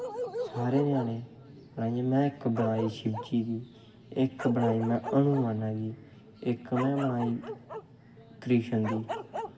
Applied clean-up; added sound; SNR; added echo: none; Bark; 10 dB; reverberation time 2.9 s.